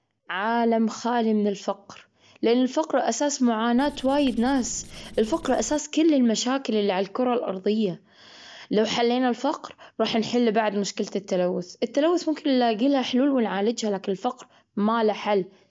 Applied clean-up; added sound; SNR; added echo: none; Writing; 18 dB; none.